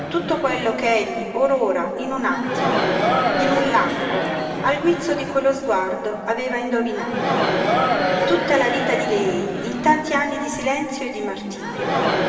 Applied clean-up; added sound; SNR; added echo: none; Crowd; 2 dB; reverberation time 2.8 s.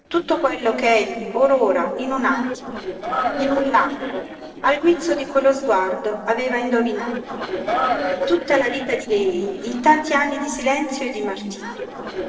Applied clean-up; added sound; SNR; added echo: neural separator model SepFormer DNS4.